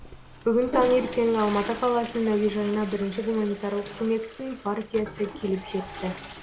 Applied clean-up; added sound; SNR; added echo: none; Toilet flush / Water; 11 dB; none.